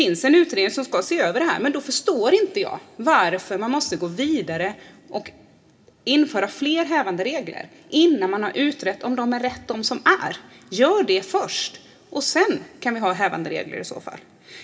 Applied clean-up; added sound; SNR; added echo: none; none; none; reverberation time 1.7 s.